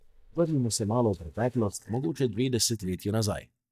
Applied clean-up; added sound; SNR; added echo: neural mask model DeepFilterNet 3.